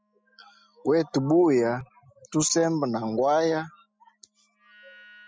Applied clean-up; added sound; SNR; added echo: classical method spectral subtraction.